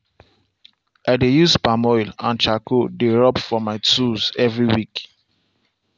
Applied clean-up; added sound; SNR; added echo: none; none; none; none.